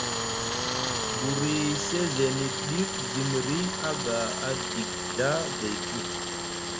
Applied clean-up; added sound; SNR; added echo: none; Tools; 0 dB; none.